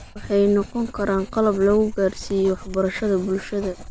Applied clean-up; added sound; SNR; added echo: none; Writing; 15 dB; none.